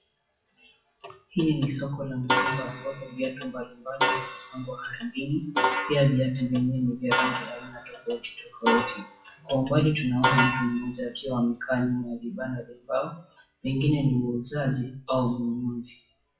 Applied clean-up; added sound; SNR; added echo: classical method WPE with log-MMSE.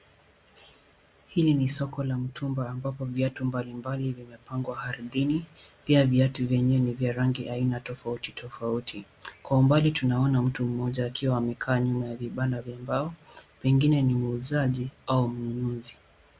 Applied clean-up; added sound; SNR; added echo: none; none; none; none.